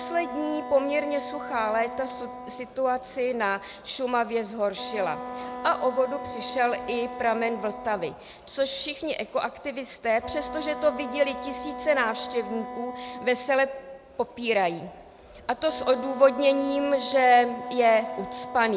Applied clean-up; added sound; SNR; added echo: none; Wind instrument, woodwind instrument; 11 dB; none.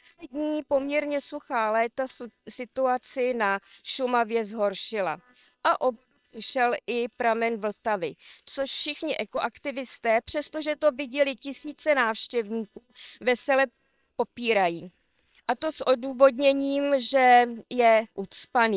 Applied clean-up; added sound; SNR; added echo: neural separator model SepFormer WHAM!.